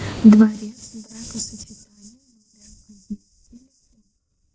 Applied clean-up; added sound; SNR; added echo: neural mask model DeepFilterNet 3.